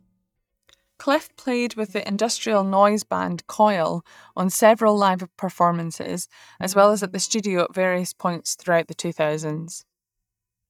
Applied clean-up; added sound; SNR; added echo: neural mask model DeepFilterNet 3.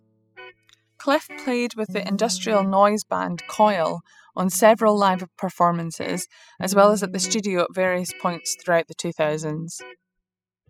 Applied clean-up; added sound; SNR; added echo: classical method spectral subtraction.